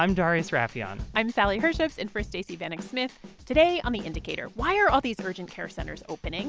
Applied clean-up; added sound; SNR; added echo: none; none; none; none.